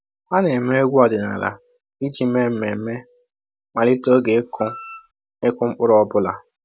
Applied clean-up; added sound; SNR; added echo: none; Wind instrument, woodwind instrument; 16 dB; none.